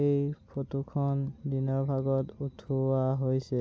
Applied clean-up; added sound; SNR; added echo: none; none; none; none.